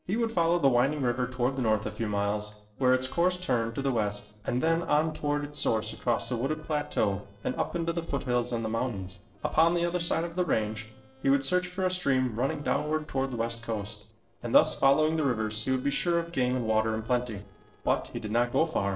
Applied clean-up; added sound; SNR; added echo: neural separator model SepFormer DNS4.